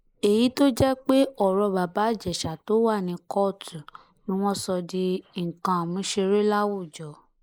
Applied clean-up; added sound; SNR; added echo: neural mask model Resemble Enhance denoiser.